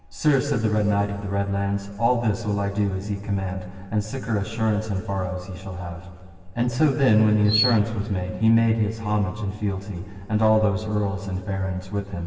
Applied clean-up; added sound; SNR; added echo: none; Chirp, tweet; 7 dB; reverberation time 2.6 s.